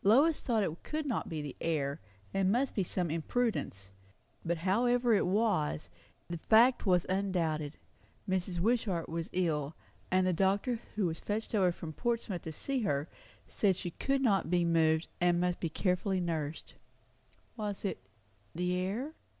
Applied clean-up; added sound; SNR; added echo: none; none; none; none.